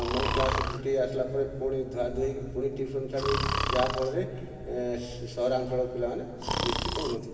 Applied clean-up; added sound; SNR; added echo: none; Breathing; 4 dB; reverberation time 2.6 s.